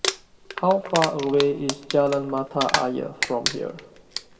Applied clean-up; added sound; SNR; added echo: none; Crumpling, crinkling; 6 dB; reverberation time 2.8 s.